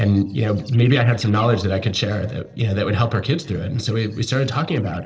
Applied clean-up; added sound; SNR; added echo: neural separator model SepFormer DNS4.